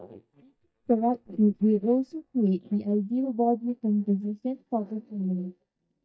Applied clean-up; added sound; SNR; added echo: neural mask model DeepFilterNet 3.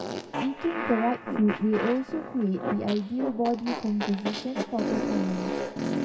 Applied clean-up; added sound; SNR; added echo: none; Fart; 4 dB; reverberation time 0.4 s.